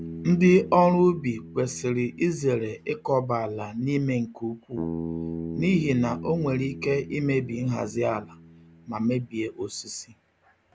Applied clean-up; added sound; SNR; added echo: none; Bass guitar; 13 dB; none.